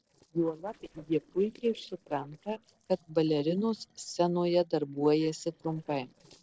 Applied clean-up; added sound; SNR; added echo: neural separator model SepFormer DNS4.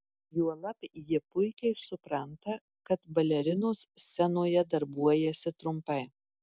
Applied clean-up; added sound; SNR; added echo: none; none; none; none.